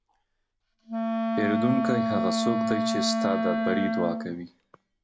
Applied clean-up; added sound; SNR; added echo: none; Wind instrument, woodwind instrument; -2 dB; none.